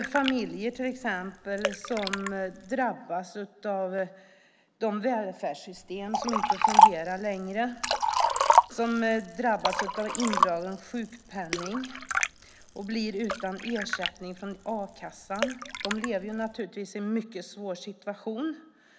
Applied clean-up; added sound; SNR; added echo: none; Liquid; -2 dB; none.